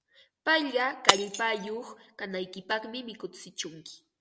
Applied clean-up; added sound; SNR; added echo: none; Shatter; 0 dB; none.